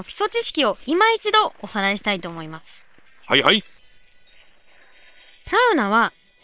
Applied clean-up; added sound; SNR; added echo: neural separator model SepFormer WHAM!.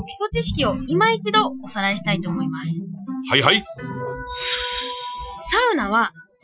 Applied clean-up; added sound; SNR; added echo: classical method Wiener filter.